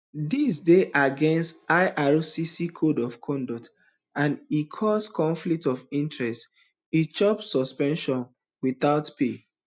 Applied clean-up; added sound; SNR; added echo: none; none; none; none.